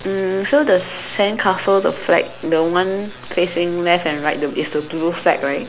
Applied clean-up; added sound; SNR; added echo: none; none; none; none.